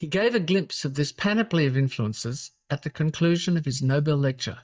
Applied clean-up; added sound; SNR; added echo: neural mask model DeepFilterNet 3.